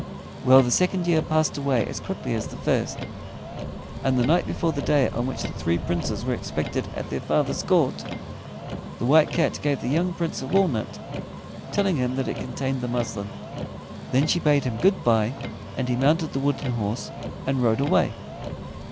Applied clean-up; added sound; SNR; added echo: none; Motor vehicle (road); 9 dB; none.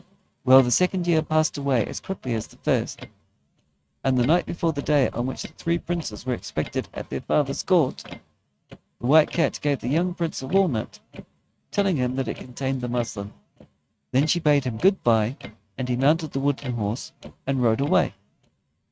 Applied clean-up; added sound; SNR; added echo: neural mask model RNNoise.